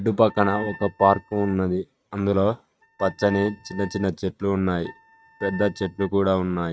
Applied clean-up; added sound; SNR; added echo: neural mask model RNNoise.